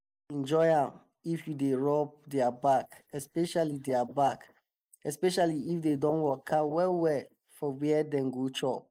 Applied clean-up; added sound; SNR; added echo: neural mask model Resemble Enhance denoiser.